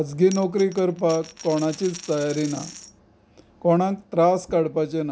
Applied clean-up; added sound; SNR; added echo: none; Coin (dropping); 18 dB; none.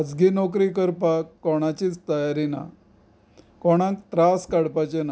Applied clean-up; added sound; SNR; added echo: none; none; none; none.